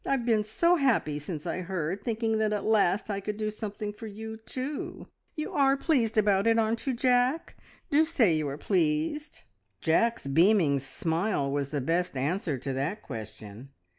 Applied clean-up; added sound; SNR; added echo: none; none; none; none.